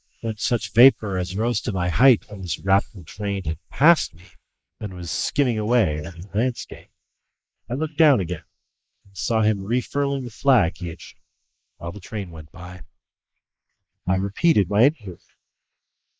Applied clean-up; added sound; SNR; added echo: neural mask model Resemble Enhance denoiser.